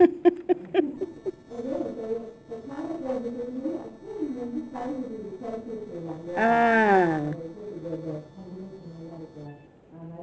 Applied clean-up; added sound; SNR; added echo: neural separator model SepFormer DNS4.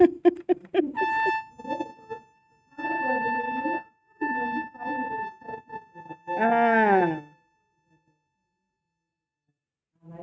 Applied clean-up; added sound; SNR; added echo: neural mask model RNNoise.